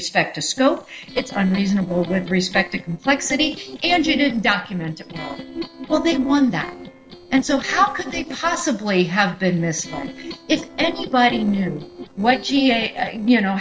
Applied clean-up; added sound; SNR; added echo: neural separator model SepFormer DNS4.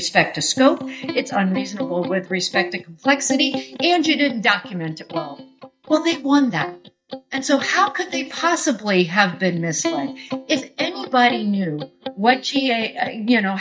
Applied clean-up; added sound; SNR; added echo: neural mask model DeepFilterNet 3.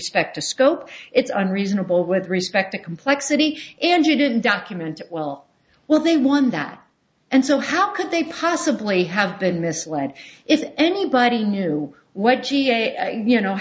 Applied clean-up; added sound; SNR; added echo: none; none; none; none.